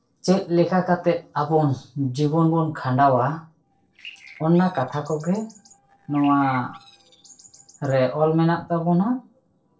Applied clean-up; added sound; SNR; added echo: neural separator model SepFormer DNS4.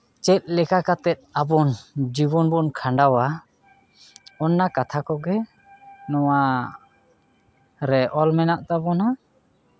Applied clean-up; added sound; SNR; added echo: none; none; none; none.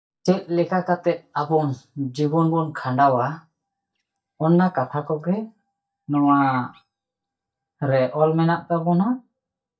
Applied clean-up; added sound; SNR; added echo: neural mask model DeepFilterNet 3.